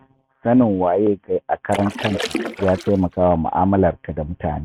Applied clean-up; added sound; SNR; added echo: neural mask model RNNoise.